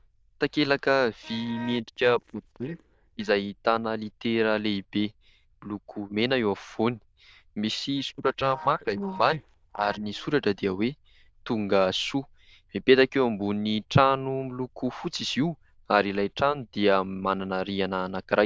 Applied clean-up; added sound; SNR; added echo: neural diffusion model UNIVERSE++.